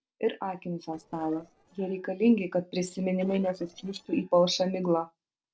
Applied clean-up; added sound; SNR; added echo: neural separator model SepFormer DNS4.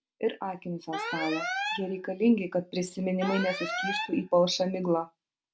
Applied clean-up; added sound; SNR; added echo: none; Alarm; 6 dB; none.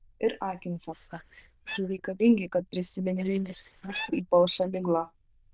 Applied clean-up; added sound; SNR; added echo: neural diffusion model UNIVERSE++.